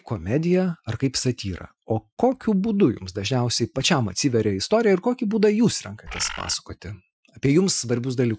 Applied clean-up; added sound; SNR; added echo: classical method Wiener filter.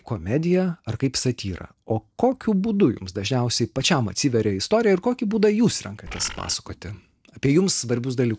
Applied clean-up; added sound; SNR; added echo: neural separator model SepFormer DNS4.